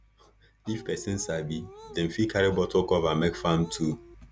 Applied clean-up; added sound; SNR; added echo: none; Dog; 18 dB; none.